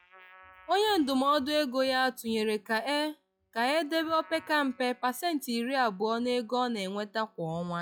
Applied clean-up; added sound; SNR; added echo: classical method log-MMSE.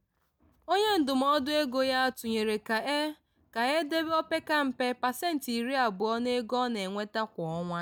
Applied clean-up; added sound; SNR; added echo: none; none; none; none.